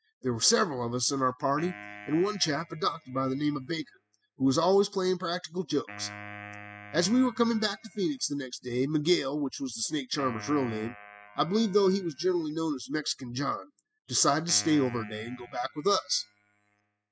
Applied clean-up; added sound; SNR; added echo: classical method spectral subtraction.